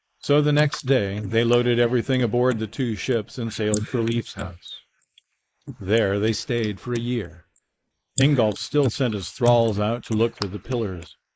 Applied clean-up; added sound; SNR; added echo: neural mask model Resemble Enhance denoiser.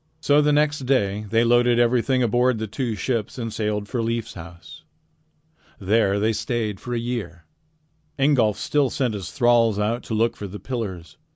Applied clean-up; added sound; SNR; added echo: none; none; none; none.